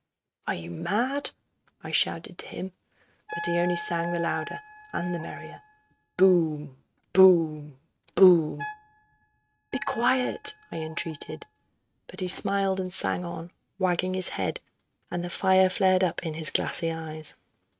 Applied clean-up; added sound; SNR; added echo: neural mask model RNNoise.